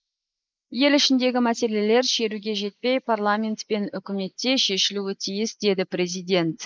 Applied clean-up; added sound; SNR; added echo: neural mask model Resemble Enhance denoiser.